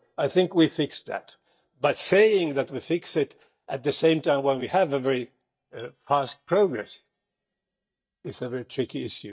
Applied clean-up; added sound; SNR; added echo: neural mask model DeepFilterNet 3.